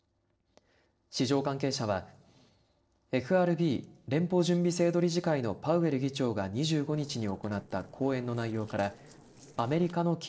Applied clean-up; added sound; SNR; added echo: neural separator model SepFormer DNS4.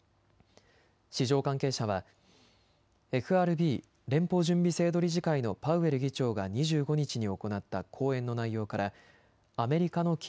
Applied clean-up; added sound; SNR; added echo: none; none; none; none.